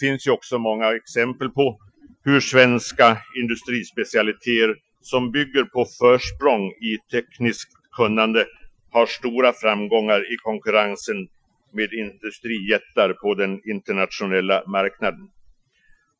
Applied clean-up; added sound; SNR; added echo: classical method Wiener filter.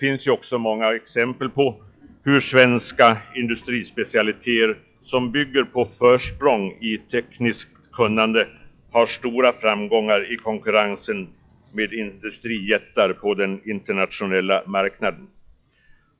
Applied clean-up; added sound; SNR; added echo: classical method log-MMSE.